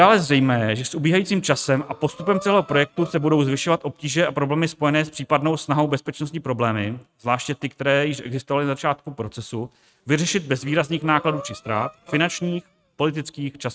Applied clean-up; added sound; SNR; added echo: neural mask model RNNoise.